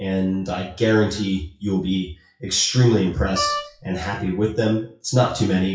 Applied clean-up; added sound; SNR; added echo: classical method WPE with log-MMSE.